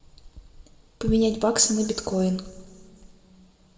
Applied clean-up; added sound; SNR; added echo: none; none; none; reverberation time 1.2 s.